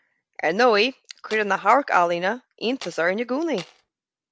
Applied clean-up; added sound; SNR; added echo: none; Tools; 20 dB; none.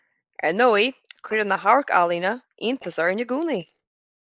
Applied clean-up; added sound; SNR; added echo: neural mask model Resemble Enhance denoiser.